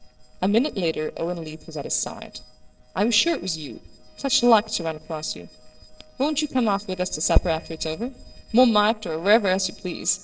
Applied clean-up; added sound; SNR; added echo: neural separator model SepFormer DNS4.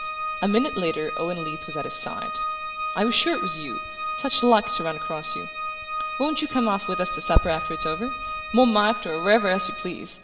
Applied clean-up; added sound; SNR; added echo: none; Organ; 6 dB; reverberation time 1.2 s.